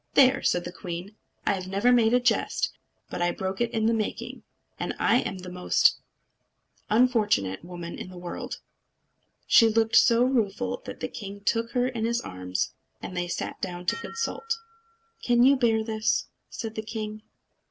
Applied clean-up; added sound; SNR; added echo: none; Dishes, pots, and pans; 19 dB; none.